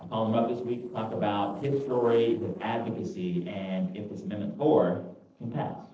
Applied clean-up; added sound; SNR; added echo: neural separator model SepFormer DNS4.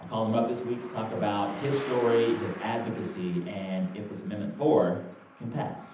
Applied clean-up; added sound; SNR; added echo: none; Truck; 15 dB; reverberation time 0.8 s.